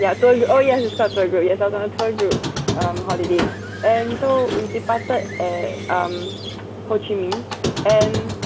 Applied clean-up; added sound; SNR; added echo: none; Squeak; 7 dB; none.